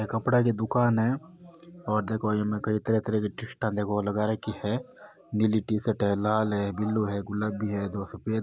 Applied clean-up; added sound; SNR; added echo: none; none; none; none.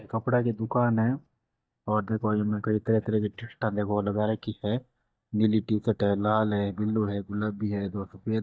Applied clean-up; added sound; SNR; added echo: neural mask model DeepFilterNet 3.